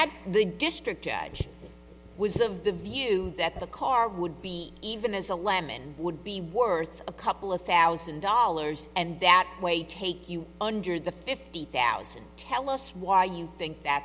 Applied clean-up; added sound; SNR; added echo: none; none; none; none.